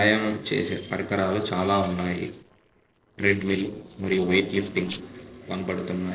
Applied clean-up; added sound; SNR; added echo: neural separator model SepFormer DNS4.